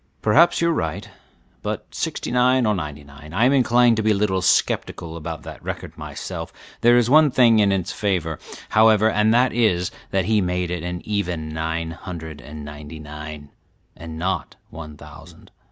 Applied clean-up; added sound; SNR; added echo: none; none; none; none.